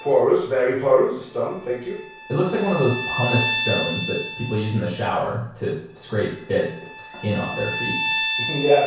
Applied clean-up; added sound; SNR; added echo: none; Bowed string instrument; 7 dB; reverberation time 0.6 s.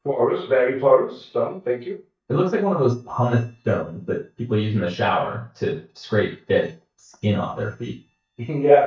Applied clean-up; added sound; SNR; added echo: neural mask model DeepFilterNet 3.